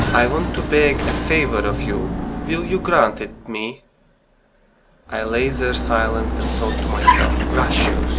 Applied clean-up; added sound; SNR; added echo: none; Vehicle; 0 dB; none.